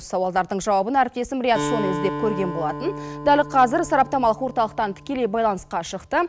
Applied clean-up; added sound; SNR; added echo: none; Acoustic guitar; 10 dB; none.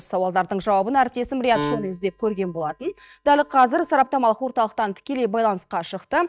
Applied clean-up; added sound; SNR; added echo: neural mask model DeepFilterNet 3.